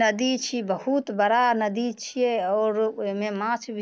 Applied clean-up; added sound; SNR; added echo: none; none; none; none.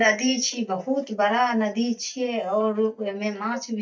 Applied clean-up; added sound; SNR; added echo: neural mask model DeepFilterNet 3.